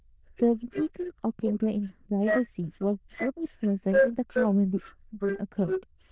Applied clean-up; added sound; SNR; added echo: neural diffusion model UNIVERSE++.